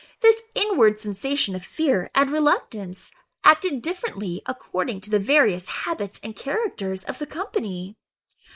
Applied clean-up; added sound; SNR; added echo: neural mask model Resemble Enhance denoiser.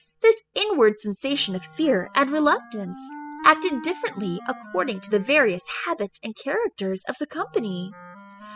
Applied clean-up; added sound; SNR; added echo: classical method spectral subtraction.